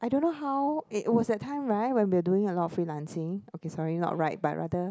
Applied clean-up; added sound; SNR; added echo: none; none; none; none.